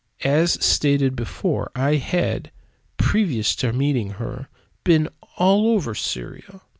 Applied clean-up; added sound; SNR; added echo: none; none; none; none.